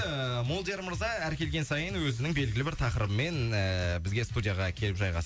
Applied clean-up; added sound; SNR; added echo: none; none; none; none.